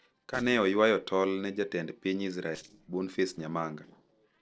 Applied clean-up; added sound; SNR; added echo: neural separator model SepFormer DNS4.